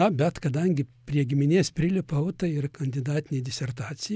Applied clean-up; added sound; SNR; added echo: none; none; none; none.